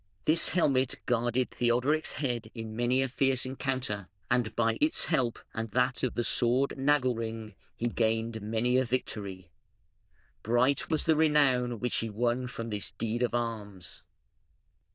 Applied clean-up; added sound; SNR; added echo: neural diffusion model UNIVERSE++.